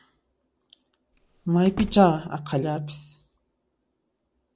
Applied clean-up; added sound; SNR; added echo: none; Slam; 14 dB; none.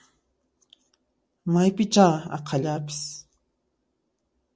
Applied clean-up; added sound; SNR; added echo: none; none; none; none.